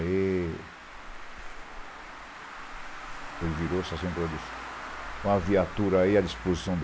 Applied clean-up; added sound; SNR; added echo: none; Meow + Traffic noise, roadway noise; 10 dB; none.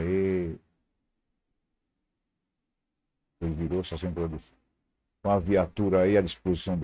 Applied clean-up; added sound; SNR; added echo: neural mask model RNNoise.